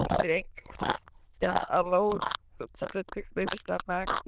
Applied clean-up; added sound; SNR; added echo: neural diffusion model UNIVERSE++.